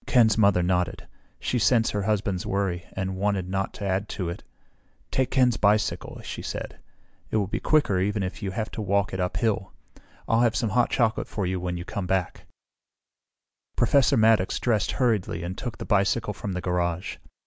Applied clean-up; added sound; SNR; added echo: none; none; none; none.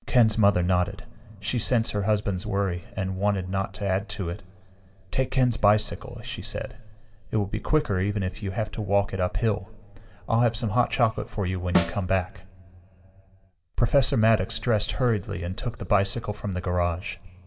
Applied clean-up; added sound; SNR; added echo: none; Snare drum; 7 dB; reverberation time 1.6 s.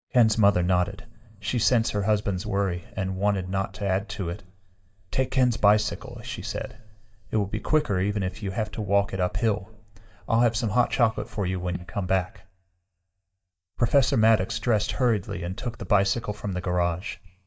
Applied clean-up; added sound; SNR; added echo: neural mask model DeepFilterNet 3.